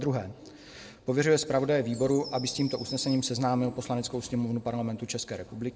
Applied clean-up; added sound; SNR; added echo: none; Bird vocalization, bird call, bird song; 16 dB; reverberation time 1.0 s.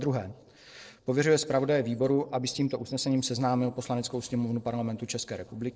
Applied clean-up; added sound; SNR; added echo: neural separator model SepFormer DNS4.